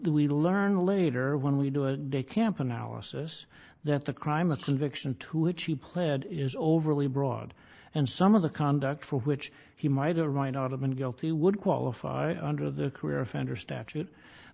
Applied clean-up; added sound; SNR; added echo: neural mask model Resemble Enhance denoiser.